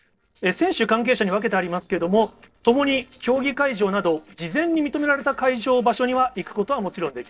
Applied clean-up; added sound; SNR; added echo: neural separator model SepFormer DNS4.